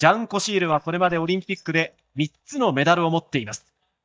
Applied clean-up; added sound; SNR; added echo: neural mask model DeepFilterNet 3.